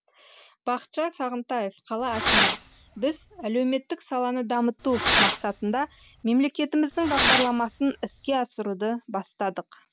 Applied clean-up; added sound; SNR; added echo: none; Fireworks; 0 dB; none.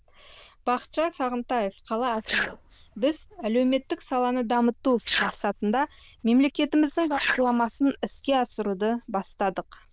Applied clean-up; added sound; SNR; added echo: neural diffusion model UNIVERSE++.